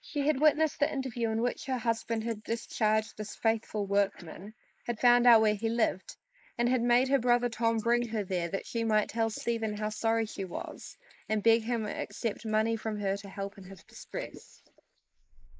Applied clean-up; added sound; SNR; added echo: neural mask model Resemble Enhance denoiser.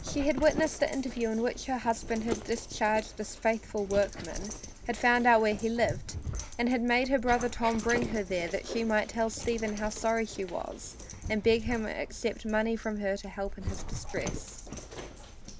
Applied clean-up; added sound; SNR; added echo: none; Dog; 9 dB; none.